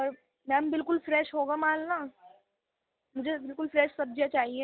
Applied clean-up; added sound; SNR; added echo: none; none; none; none.